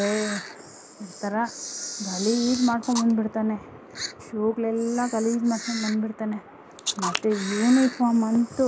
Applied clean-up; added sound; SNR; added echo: none; Camera; 11 dB; none.